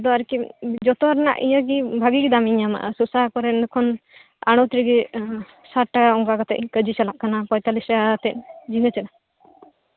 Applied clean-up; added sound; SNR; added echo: none; none; none; none.